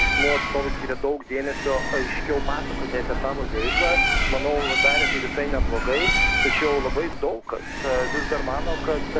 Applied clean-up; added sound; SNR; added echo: none; Bird; -3 dB; none.